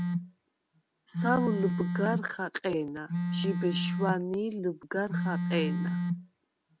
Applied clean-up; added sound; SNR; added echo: none; Telephone; 0 dB; none.